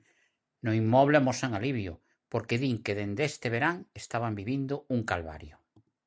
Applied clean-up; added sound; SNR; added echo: none; none; none; none.